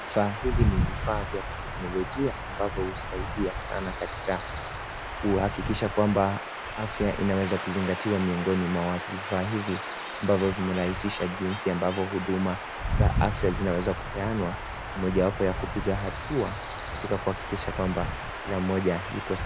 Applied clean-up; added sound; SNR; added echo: none; Stream / Chirp, tweet / Wind; 3 dB; none.